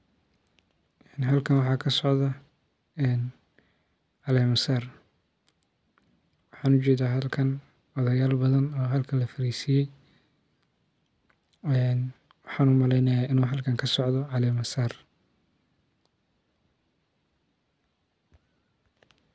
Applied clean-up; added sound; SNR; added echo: none; none; none; none.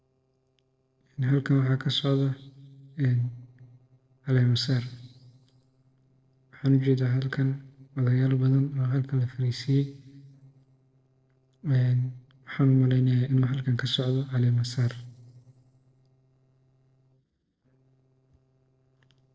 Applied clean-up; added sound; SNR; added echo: neural separator model SepFormer DNS4.